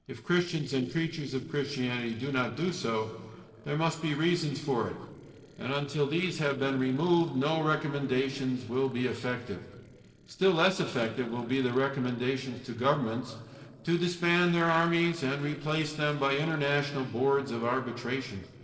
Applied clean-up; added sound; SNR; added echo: neural separator model SepFormer DNS4.